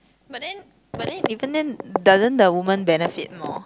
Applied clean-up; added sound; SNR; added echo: none; none; none; none.